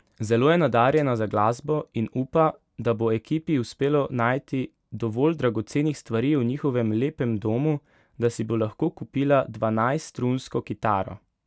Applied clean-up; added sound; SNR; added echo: none; none; none; none.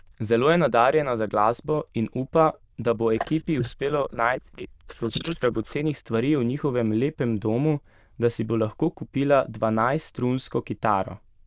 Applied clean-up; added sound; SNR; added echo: neural diffusion model UNIVERSE++.